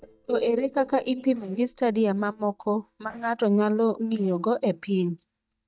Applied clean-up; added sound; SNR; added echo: neural mask model DeepFilterNet 3.